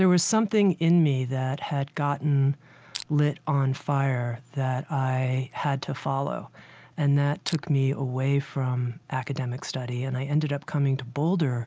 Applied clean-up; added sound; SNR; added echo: none; Crushing; 14 dB; none.